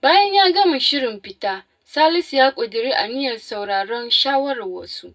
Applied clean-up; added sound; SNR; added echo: none; none; none; reverberation time 0.3 s.